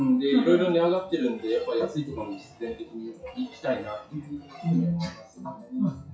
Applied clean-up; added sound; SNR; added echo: classical method WPE with log-MMSE.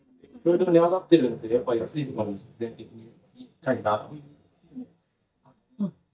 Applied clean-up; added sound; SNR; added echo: neural mask model DeepFilterNet 3.